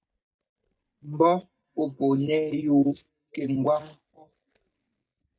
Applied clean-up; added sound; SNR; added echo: neural mask model DeepFilterNet 3.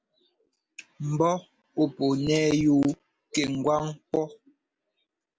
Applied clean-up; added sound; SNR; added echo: none; none; none; none.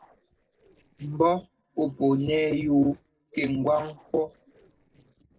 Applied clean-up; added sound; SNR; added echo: neural separator model SepFormer DNS4.